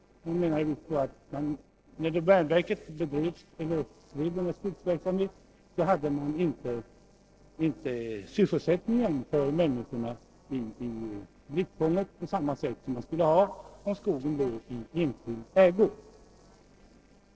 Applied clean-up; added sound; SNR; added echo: neural separator model SepFormer DNS4.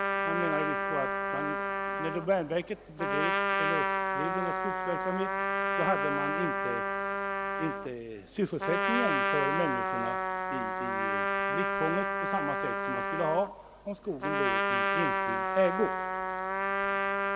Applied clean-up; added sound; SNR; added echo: none; Trumpet; -4 dB; none.